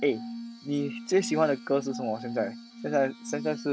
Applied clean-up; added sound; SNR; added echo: none; Glass; 10 dB; none.